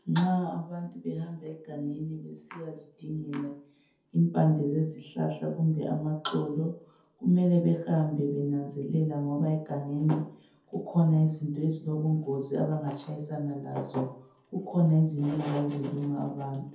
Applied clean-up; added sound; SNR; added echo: none; none; none; reverberation time 0.5 s.